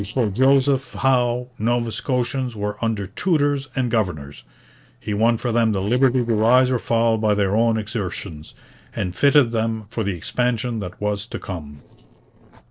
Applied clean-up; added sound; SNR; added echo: neural separator model SepFormer DNS4.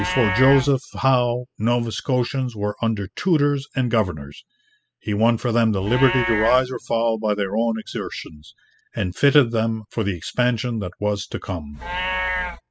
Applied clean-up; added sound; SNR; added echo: classical method spectral subtraction.